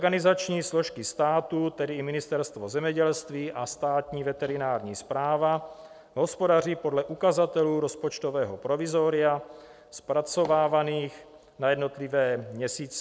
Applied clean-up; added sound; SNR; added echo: none; none; none; none.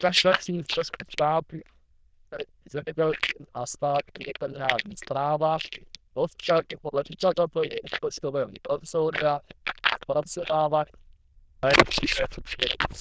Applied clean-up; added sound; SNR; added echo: neural diffusion model UNIVERSE++.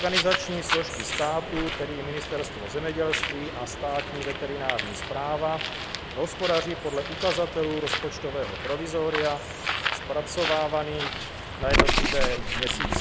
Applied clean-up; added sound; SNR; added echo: none; Bird; 0 dB; none.